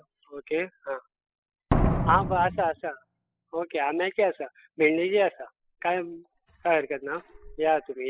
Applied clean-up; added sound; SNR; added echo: classical method spectral subtraction.